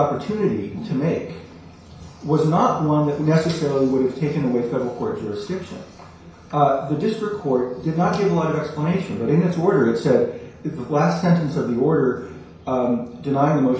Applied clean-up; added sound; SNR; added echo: none; none; none; reverberation time 0.6 s.